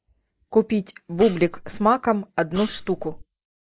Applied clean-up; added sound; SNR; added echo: neural mask model Resemble Enhance denoiser.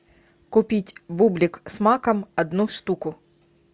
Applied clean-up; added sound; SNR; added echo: none; none; none; none.